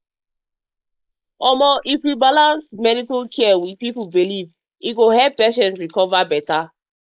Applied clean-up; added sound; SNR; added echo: neural mask model Resemble Enhance denoiser.